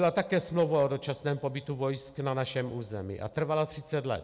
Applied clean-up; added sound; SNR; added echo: none; none; none; none.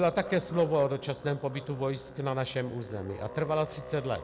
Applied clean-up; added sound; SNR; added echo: none; Musical instrument; 15 dB; none.